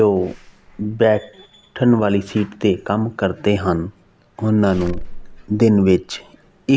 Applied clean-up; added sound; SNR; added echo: none; Slam / Alarm; 17 dB; none.